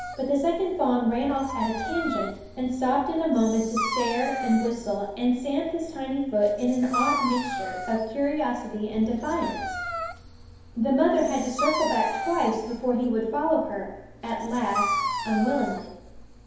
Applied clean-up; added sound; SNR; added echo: none; Dog; 7 dB; reverberation time 1.0 s.